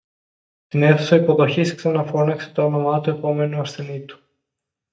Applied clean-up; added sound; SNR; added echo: neural mask model DeepFilterNet 3.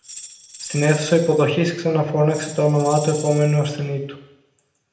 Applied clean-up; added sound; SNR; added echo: none; Tambourine; 17 dB; reverberation time 0.8 s.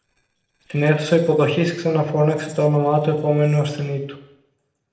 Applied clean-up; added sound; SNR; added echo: neural separator model SepFormer DNS4.